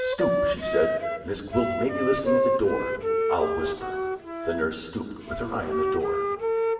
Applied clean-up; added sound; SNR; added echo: none; Wind instrument, woodwind instrument; -1 dB; reverberation time 2.0 s.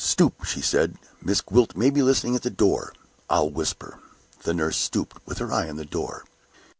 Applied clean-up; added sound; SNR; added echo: none; none; none; none.